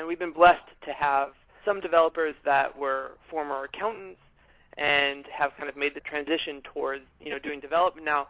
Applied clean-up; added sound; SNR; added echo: none; none; none; none.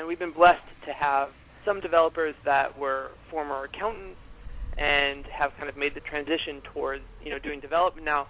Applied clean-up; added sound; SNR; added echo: none; Car passing by; 16 dB; none.